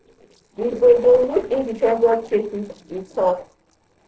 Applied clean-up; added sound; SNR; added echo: neural separator model SepFormer DNS4.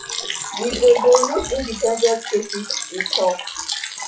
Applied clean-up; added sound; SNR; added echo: classical method WPE with log-MMSE.